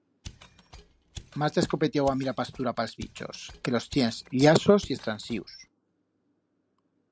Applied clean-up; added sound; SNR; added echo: none; Mechanisms; 20 dB; none.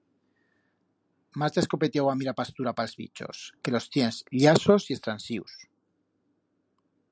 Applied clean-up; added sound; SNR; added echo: none; none; none; none.